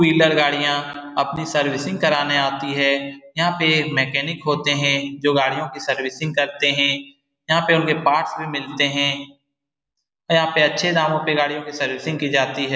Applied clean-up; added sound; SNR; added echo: none; none; none; none.